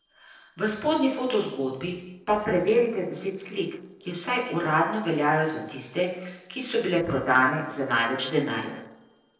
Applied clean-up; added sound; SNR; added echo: neural separator model SepFormer DNS4.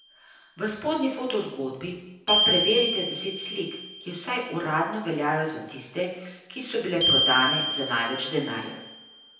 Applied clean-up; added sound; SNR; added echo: none; Glockenspiel; 1 dB; reverberation time 0.9 s.